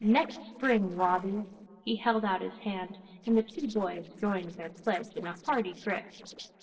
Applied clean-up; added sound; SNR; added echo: neural separator model SepFormer DNS4.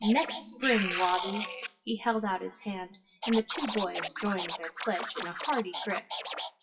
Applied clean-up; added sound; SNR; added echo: classical method WPE with log-MMSE.